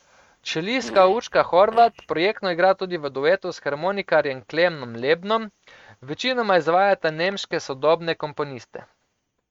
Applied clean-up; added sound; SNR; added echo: neural mask model RNNoise.